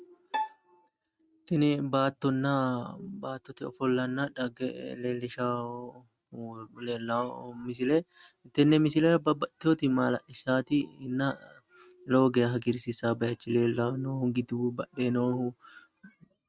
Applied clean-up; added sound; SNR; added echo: neural mask model RNNoise.